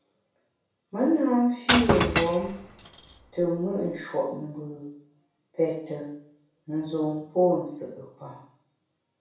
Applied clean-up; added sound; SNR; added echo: none; Shatter / Crushing; -2 dB; reverberation time 0.7 s.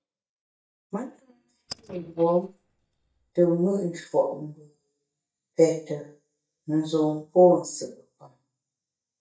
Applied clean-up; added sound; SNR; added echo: neural mask model DeepFilterNet 3.